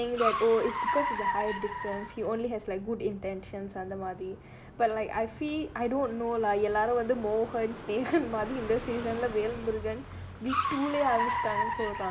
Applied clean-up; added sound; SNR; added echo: none; Car; 6 dB; none.